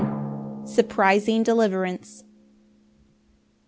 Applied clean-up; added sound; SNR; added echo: none; Drum; 11 dB; none.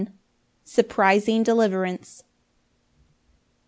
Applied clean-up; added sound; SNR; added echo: none; none; none; none.